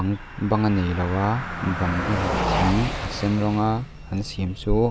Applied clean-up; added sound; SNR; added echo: none; Car passing by; 6 dB; none.